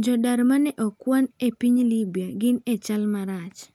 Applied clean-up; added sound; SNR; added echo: none; none; none; none.